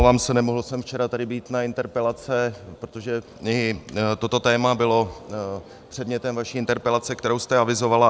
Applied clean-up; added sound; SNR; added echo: none; none; none; none.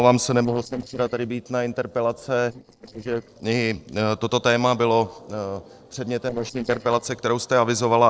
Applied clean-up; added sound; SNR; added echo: neural separator model SepFormer DNS4.